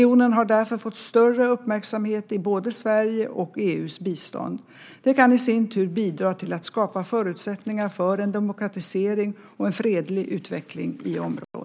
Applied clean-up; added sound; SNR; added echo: none; none; none; none.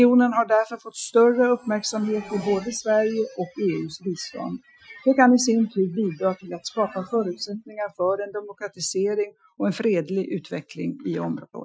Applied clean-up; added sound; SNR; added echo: classical method Wiener filter.